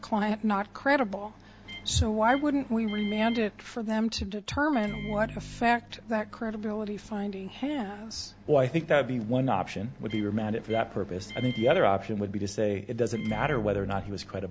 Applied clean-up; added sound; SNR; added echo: none; Microwave oven; 16 dB; none.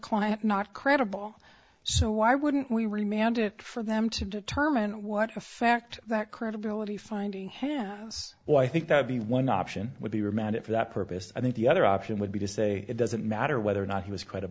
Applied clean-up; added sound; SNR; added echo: none; none; none; none.